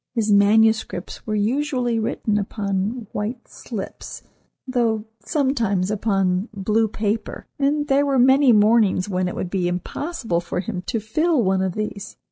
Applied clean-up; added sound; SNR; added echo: none; none; none; none.